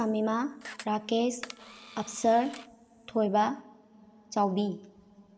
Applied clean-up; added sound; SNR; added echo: none; Camera; 17 dB; reverberation time 1.8 s.